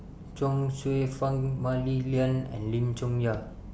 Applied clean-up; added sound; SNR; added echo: none; none; none; none.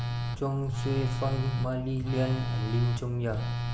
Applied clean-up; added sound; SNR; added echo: none; Telephone; 1 dB; none.